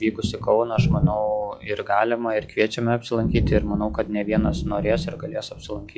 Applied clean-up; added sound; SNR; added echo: classical method log-MMSE.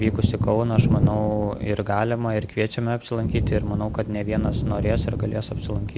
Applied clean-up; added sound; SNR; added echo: none; Thunder; 1 dB; none.